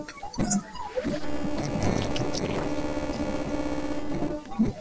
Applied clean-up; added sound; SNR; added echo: neural separator model SepFormer DNS4.